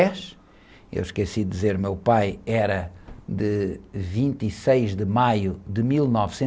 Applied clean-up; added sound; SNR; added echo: none; none; none; none.